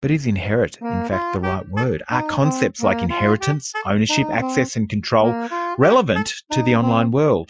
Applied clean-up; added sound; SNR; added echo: classical method Wiener filter.